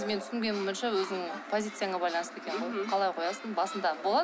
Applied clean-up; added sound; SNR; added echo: none; none; none; none.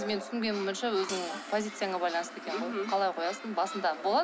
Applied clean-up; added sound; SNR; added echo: none; Hi-hat; 19 dB; none.